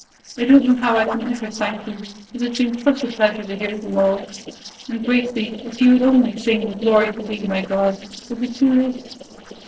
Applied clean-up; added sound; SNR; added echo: neural separator model SepFormer DNS4.